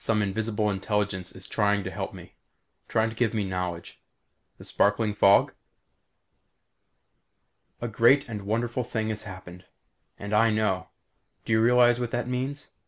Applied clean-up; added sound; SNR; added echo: none; none; none; none.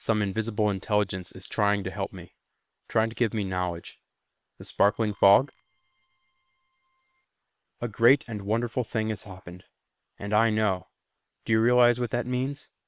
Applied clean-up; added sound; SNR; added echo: neural separator model SepFormer WHAM!.